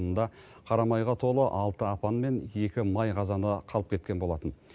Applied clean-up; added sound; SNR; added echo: none; none; none; none.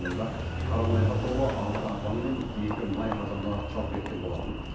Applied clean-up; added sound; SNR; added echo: none; Engine; 0 dB; reverberation time 0.9 s.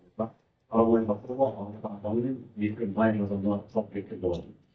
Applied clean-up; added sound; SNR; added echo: neural mask model DeepFilterNet 3.